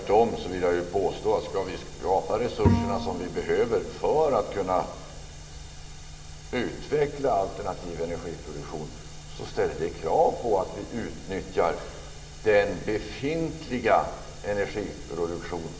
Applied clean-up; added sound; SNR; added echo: none; Bowed string instrument; 3 dB; reverberation time 1.9 s.